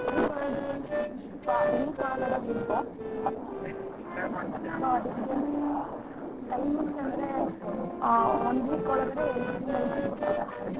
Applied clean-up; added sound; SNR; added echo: neural separator model SepFormer DNS4.